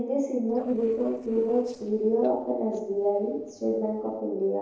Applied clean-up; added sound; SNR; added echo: neural separator model SepFormer DNS4.